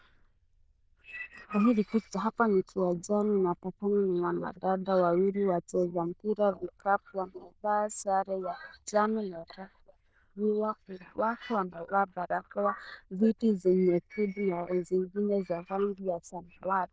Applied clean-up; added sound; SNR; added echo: neural diffusion model UNIVERSE++.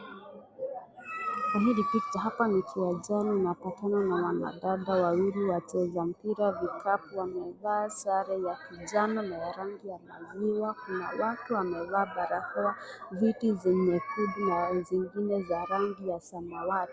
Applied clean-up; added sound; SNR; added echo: none; none; none; none.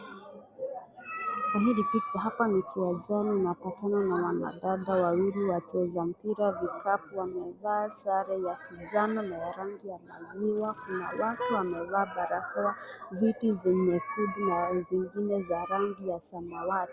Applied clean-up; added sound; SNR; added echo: none; Vehicle horn, car horn, honking; 9 dB; none.